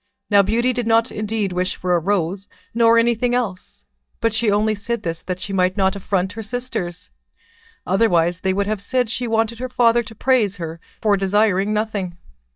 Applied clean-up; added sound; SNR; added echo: neural mask model DeepFilterNet 3.